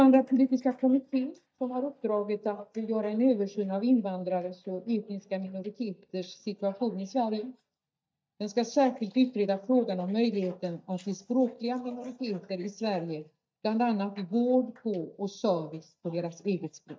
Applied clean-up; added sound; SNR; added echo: neural mask model DeepFilterNet 3.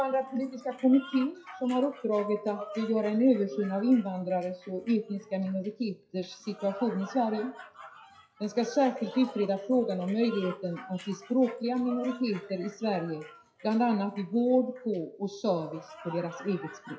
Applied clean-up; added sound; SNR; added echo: classical method WPE with log-MMSE.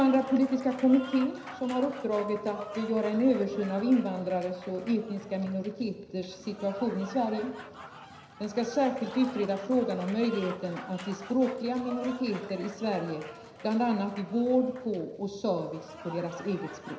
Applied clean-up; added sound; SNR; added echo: none; Applause / Crowd; 16 dB; reverberation time 0.9 s.